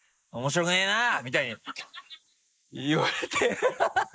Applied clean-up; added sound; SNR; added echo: neural mask model Resemble Enhance denoiser.